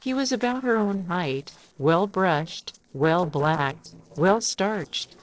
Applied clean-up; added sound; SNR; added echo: neural separator model SepFormer DNS4.